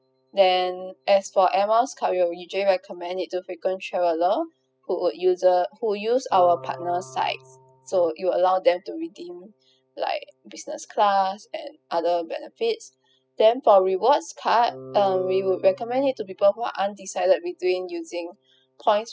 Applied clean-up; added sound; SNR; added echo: classical method spectral subtraction.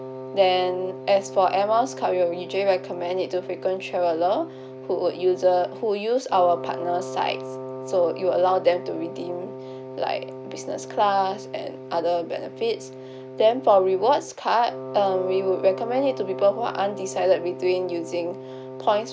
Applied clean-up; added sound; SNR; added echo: none; Wind instrument, woodwind instrument; 12 dB; none.